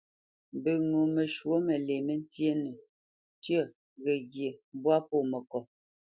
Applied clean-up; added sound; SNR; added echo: none; none; none; none.